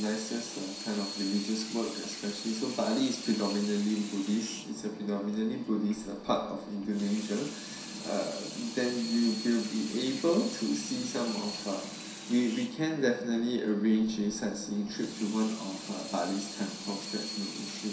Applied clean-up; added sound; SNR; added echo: none; Sink (filling or washing) / Water tap, faucet; 12 dB; reverberation time 0.7 s.